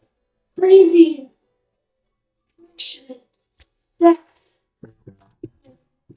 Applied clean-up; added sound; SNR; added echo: neural mask model DeepFilterNet 3.